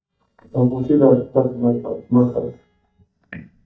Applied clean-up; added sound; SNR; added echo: neural mask model DeepFilterNet 3.